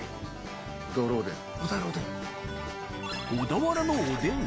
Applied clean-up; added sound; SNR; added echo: none; none; none; none.